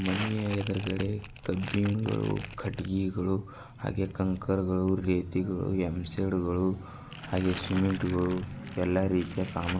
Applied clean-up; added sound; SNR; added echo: none; Crumpling, crinkling; 15 dB; none.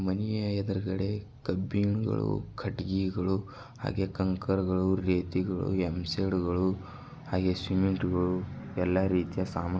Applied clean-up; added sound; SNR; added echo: none; none; none; none.